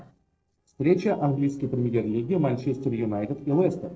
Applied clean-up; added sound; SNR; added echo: neural separator model SepFormer DNS4.